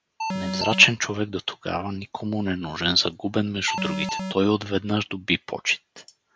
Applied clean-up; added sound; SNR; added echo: none; Alarm; 3 dB; none.